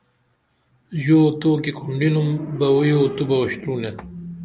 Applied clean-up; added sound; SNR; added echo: none; none; none; none.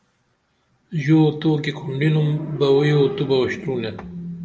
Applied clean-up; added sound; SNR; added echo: none; none; none; reverberation time 0.7 s.